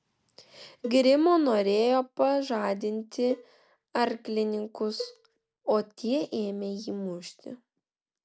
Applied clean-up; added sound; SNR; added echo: none; Cowbell; 17 dB; none.